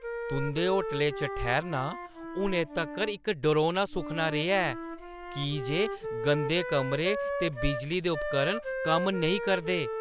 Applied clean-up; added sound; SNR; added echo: none; Wind instrument, woodwind instrument; 6 dB; none.